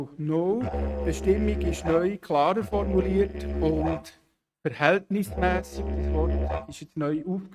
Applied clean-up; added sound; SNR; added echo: neural mask model RNNoise.